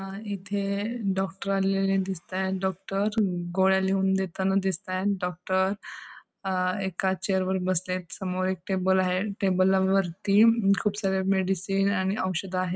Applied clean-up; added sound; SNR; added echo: none; none; none; none.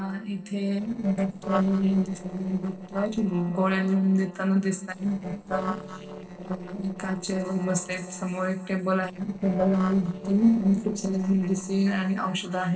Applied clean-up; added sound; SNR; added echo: neural separator model SepFormer DNS4.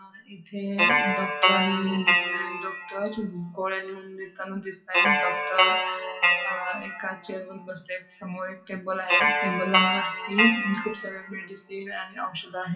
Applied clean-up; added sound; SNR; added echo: classical method WPE with log-MMSE.